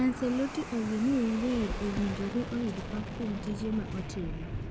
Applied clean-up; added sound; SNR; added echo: none; Waves, surf + Fixed-wing aircraft, airplane; 6 dB; none.